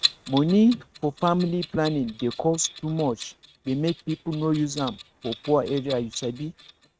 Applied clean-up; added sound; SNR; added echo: neural mask model RNNoise.